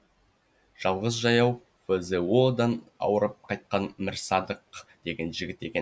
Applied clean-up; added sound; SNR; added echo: none; none; none; none.